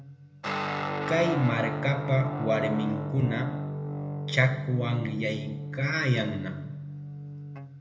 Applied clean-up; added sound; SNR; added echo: none; Guitar; 4 dB; reverberation time 0.7 s.